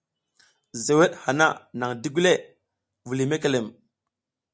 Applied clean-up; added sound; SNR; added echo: none; none; none; none.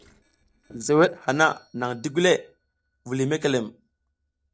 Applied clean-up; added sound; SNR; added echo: neural separator model SepFormer DNS4.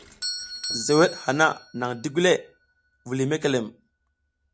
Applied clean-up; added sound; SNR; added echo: none; Doorbell; 13 dB; none.